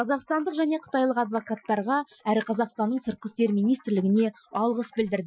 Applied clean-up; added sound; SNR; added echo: classical method Wiener filter.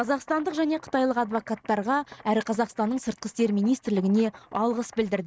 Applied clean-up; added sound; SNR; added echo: neural mask model RNNoise.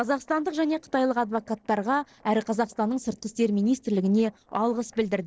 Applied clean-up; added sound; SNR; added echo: neural separator model SepFormer DNS4.